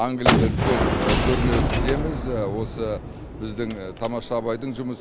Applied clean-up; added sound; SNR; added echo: none; Shatter / Boom + Gunshot, gunfire; -3 dB; none.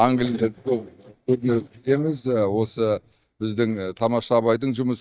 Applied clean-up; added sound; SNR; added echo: neural mask model DeepFilterNet 3.